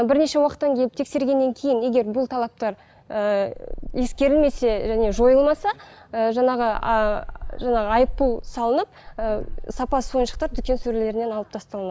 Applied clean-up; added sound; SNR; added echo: none; Meow; 8 dB; none.